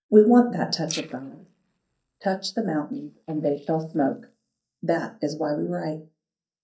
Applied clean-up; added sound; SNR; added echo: neural mask model DeepFilterNet 3.